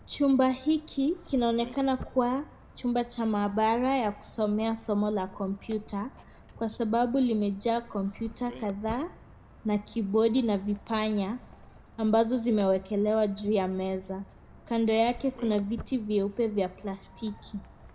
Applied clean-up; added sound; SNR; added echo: none; Walk, footsteps; 20 dB; reverberation time 0.7 s.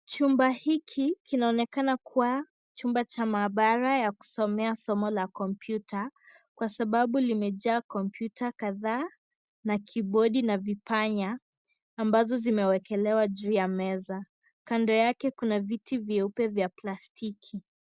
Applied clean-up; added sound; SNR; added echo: none; none; none; none.